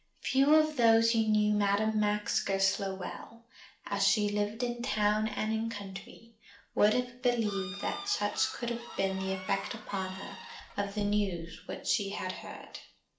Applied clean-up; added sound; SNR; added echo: none; Bird / Fowl; 14 dB; reverberation time 0.4 s.